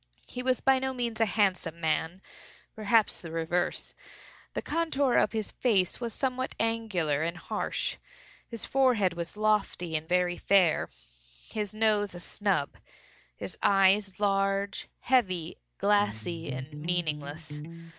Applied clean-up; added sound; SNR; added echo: none; Electric guitar; 8 dB; none.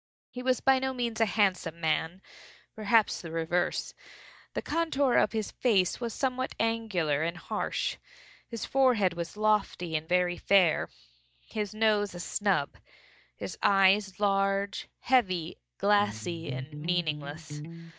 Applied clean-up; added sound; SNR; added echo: neural mask model DeepFilterNet 3.